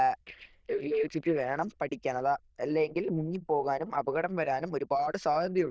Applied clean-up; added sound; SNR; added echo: neural diffusion model UNIVERSE++.